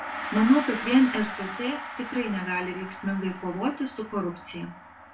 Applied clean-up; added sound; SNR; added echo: none; Gong; 10 dB; reverberation time 0.3 s.